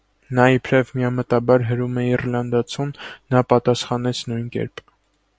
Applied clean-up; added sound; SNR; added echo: none; none; none; none.